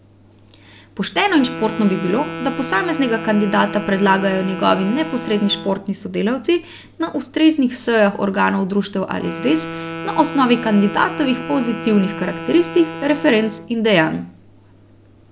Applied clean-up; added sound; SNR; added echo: none; Wind instrument, woodwind instrument; 12 dB; none.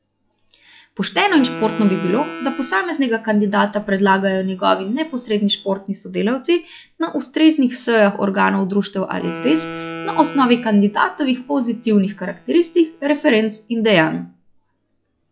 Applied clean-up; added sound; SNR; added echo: classical method log-MMSE.